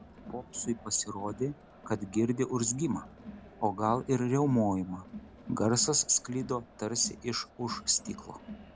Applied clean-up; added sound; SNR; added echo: none; Crowd; 16 dB; none.